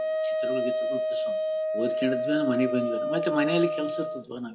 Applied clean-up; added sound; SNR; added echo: none; Wind instrument, woodwind instrument; -1 dB; reverberation time 1.4 s.